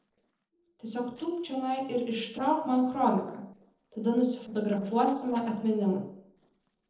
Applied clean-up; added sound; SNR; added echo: neural separator model SepFormer DNS4.